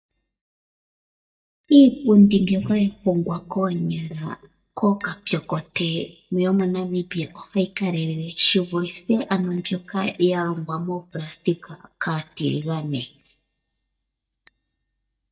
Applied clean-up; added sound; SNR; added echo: neural mask model DeepFilterNet 3.